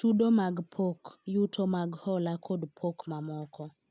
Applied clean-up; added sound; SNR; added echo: none; none; none; none.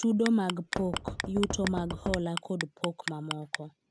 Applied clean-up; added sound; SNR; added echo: none; Knock + Clock; 6 dB; none.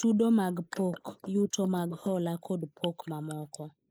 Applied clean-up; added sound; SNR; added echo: neural mask model Resemble Enhance denoiser.